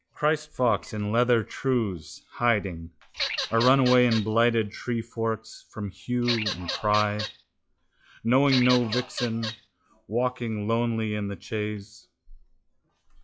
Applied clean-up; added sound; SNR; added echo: classical method log-MMSE.